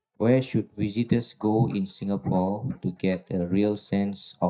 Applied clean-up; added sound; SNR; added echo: neural mask model DeepFilterNet 3.